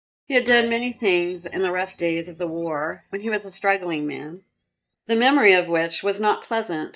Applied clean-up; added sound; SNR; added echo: neural mask model DeepFilterNet 3.